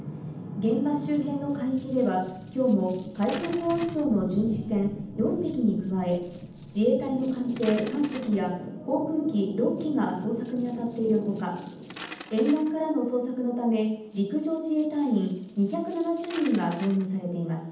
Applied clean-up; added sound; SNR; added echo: none; Coin (dropping); 19 dB; reverberation time 0.8 s.